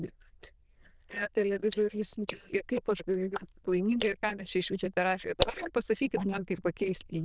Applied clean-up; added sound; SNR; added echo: neural diffusion model UNIVERSE++.